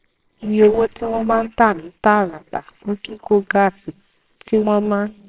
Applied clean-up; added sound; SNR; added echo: neural separator model SepFormer WHAMR!.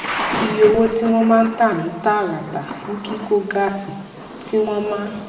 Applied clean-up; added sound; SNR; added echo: none; Thunder / Rain; 10 dB; reverberation time 1.0 s.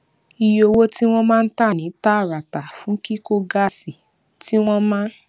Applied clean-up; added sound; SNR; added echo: none; none; none; none.